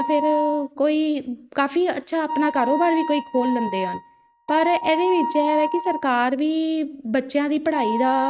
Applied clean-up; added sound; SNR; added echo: neural mask model RNNoise.